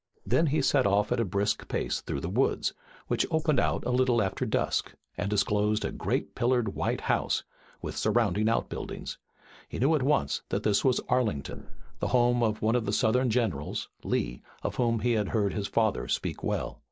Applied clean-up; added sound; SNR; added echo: neural mask model Resemble Enhance denoiser.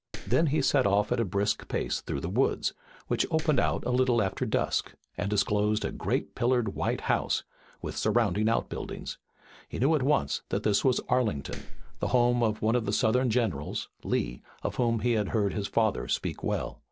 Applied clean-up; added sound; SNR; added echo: none; Clapping; 6 dB; none.